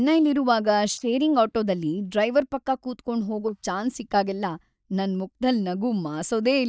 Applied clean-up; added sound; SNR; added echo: neural mask model DeepFilterNet 3.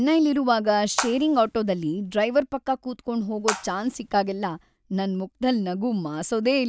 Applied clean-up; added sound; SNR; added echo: none; Water / Splash, splatter; 11 dB; none.